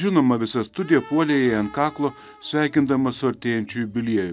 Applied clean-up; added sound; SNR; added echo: none; none; none; none.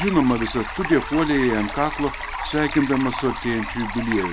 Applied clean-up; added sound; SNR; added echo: none; Stream; 8 dB; none.